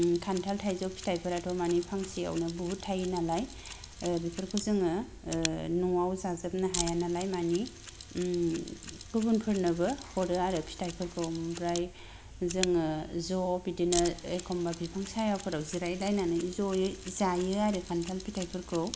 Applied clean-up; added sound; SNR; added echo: none; Mechanisms; 12 dB; none.